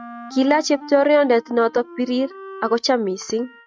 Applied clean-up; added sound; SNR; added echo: neural mask model RNNoise.